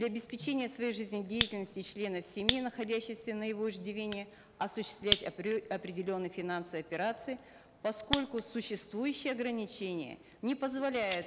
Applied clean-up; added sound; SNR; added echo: none; Fire; 3 dB; none.